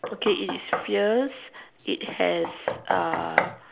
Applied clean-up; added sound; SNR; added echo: none; Knock; 5 dB; none.